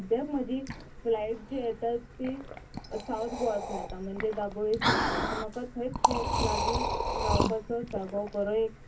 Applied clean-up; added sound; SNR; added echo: none; Liquid; 0 dB; reverberation time 0.3 s.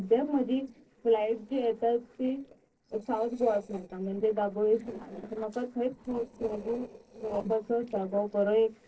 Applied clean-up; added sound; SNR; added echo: neural separator model SepFormer DNS4.